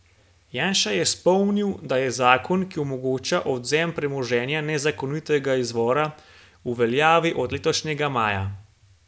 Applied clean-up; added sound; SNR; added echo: none; none; none; none.